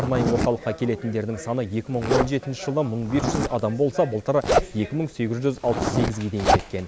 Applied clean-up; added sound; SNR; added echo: none; Zipper (clothing); 2 dB; none.